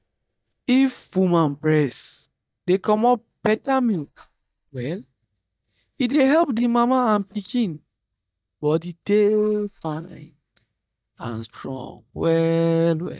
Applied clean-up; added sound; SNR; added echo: neural mask model DeepFilterNet 3.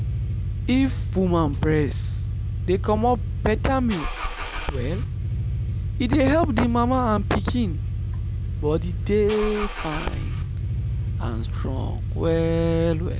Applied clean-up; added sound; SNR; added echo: none; Engine starting / Car; 1 dB; none.